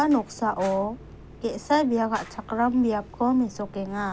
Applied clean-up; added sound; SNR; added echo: none; Fire; 19 dB; none.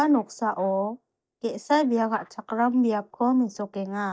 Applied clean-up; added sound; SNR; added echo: neural mask model DeepFilterNet 3.